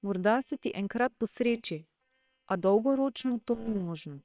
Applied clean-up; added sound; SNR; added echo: neural separator model SepFormer WHAM!.